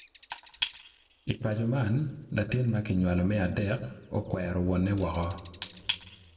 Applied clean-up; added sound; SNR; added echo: none; Bird; 17 dB; reverberation time 1.2 s.